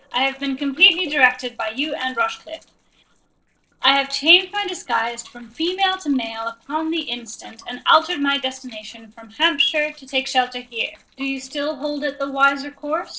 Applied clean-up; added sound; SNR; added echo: neural separator model SepFormer DNS4.